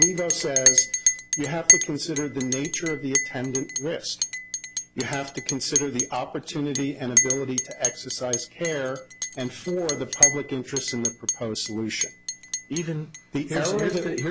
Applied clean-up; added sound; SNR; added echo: none; Chink, clink; -2 dB; none.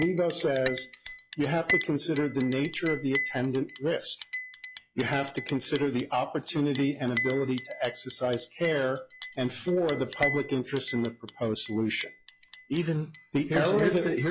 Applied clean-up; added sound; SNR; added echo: classical method log-MMSE.